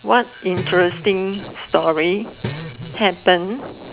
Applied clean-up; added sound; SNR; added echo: none; Guitar; 13 dB; none.